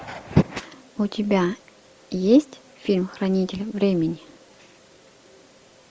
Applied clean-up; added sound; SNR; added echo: none; none; none; none.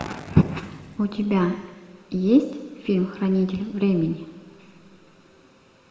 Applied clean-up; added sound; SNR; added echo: none; none; none; reverberation time 1.8 s.